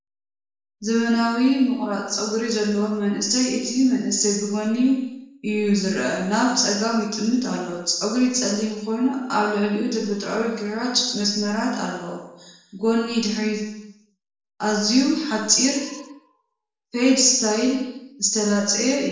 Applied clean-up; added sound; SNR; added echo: none; none; none; reverberation time 0.9 s.